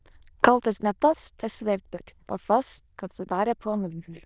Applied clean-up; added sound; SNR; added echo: neural diffusion model UNIVERSE++.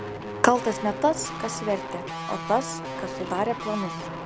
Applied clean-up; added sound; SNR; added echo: none; Guitar; 7 dB; none.